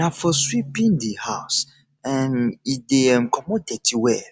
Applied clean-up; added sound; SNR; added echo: none; none; none; none.